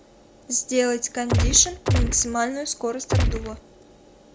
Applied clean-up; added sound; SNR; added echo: none; Gunshot, gunfire; -3 dB; none.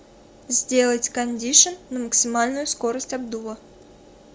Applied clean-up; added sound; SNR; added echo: none; none; none; none.